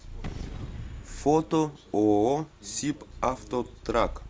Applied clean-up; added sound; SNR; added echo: none; Gunshot, gunfire / Boom + Purr; 12 dB; none.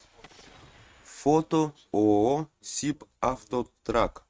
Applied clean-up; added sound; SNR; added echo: neural mask model RNNoise.